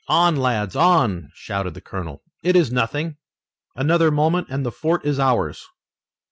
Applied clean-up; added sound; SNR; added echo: none; none; none; none.